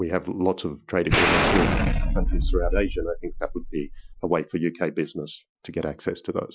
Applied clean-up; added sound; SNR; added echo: classical method Wiener filter.